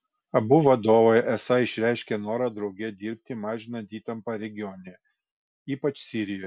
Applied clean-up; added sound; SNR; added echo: none; none; none; none.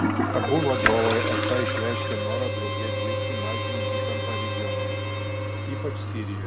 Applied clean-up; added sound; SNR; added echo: none; Toilet flush + Harmonica; -4 dB; none.